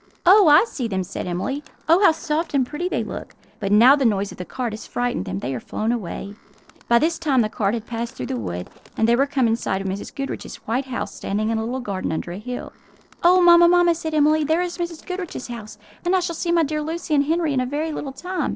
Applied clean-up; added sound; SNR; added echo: neural separator model SepFormer DNS4.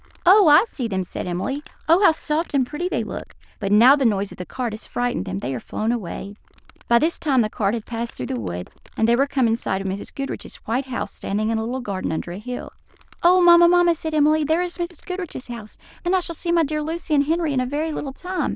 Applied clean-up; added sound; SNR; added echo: neural diffusion model UNIVERSE++.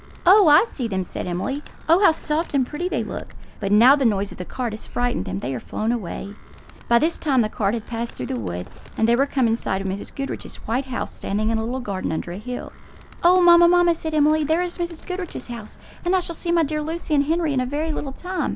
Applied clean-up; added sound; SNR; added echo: none; Animal; 11 dB; none.